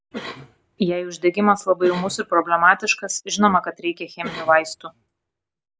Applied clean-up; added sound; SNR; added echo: none; Cough; 17 dB; none.